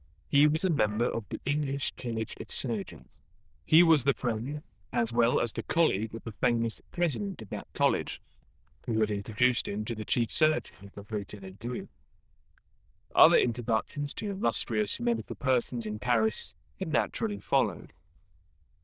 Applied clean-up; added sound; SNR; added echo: neural diffusion model UNIVERSE++.